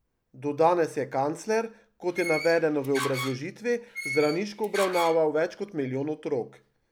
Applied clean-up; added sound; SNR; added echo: none; Door; 8 dB; none.